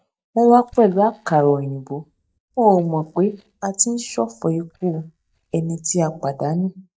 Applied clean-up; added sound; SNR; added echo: neural mask model DeepFilterNet 3.